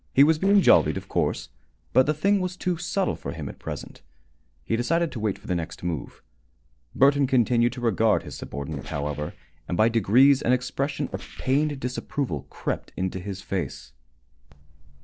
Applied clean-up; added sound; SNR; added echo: neural separator model SepFormer DNS4.